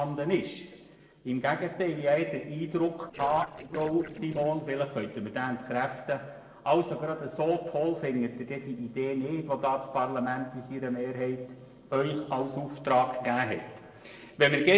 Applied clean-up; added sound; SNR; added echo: neural separator model SepFormer DNS4.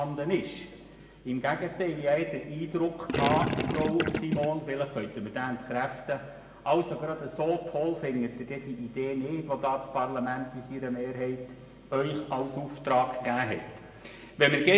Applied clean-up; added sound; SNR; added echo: none; Gurgling; -1 dB; reverberation time 1.2 s.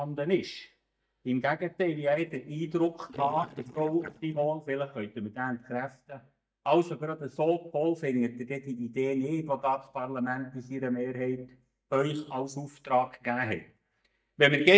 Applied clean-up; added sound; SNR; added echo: neural mask model DeepFilterNet 3.